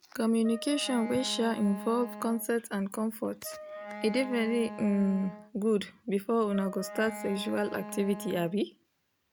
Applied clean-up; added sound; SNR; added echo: none; Wind instrument, woodwind instrument; 13 dB; none.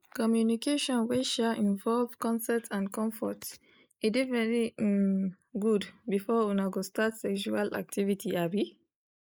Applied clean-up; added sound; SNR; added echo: neural mask model Resemble Enhance denoiser.